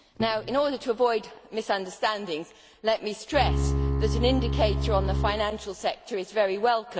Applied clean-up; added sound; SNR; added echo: none; Bowed string instrument; -1 dB; none.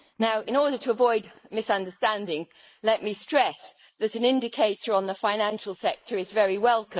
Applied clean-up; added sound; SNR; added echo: neural mask model Resemble Enhance denoiser.